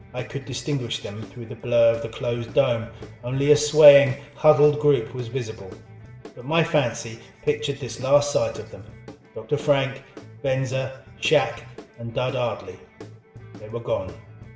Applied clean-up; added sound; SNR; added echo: none; Guitar / Drum; 20 dB; reverberation time 0.6 s.